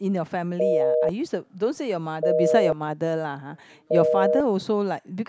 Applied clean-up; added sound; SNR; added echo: none; Telephone; -3 dB; none.